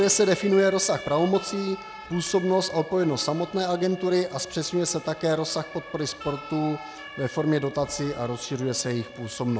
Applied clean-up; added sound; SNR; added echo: none; Siren; 16 dB; none.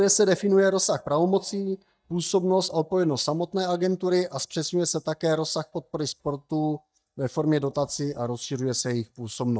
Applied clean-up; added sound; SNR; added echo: neural mask model DeepFilterNet 3.